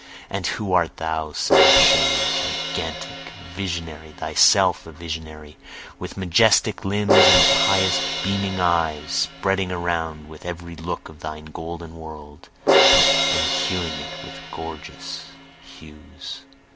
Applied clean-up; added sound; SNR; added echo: none; Crash cymbal; -2 dB; none.